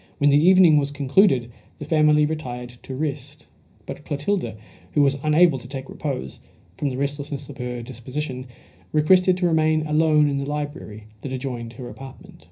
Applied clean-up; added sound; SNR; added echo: none; none; none; reverberation time 0.5 s.